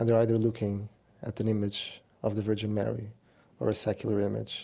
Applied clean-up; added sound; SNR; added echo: none; none; none; none.